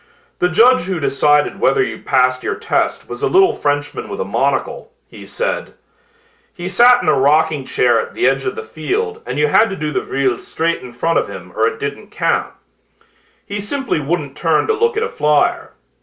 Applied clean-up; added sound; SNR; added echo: none; none; none; none.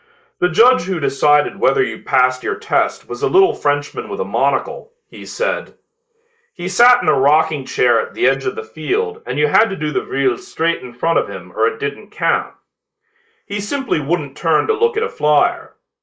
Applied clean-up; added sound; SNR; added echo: neural mask model Resemble Enhance denoiser.